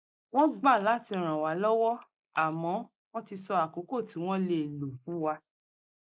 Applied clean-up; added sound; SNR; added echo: neural mask model Resemble Enhance denoiser.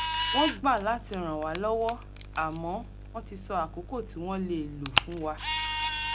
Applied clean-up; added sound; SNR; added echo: none; Camera; 2 dB; none.